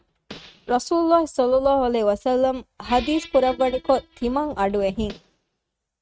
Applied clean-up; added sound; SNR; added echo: neural mask model RNNoise.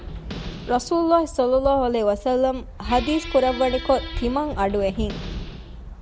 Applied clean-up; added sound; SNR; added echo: none; Squeak; 16 dB; none.